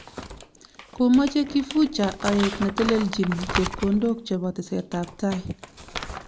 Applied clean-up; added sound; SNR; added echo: none; Crumpling, crinkling; 10 dB; none.